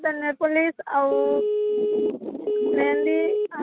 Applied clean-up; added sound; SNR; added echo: neural mask model RNNoise.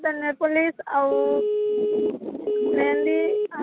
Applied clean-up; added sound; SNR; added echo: none; Telephone; -3 dB; none.